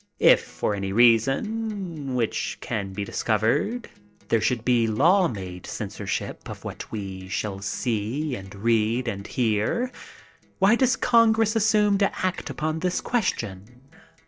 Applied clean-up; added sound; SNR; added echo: neural separator model SepFormer DNS4.